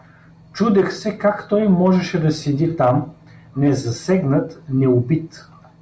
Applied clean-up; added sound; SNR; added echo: none; none; none; none.